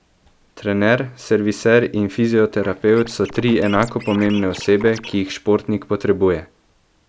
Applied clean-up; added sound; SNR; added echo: none; Scratching (performance technique); 17 dB; none.